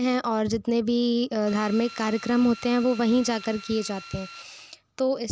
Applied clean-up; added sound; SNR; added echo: none; Drill; 17 dB; none.